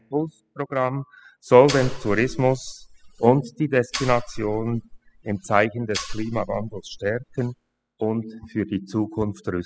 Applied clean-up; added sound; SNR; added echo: classical method spectral subtraction.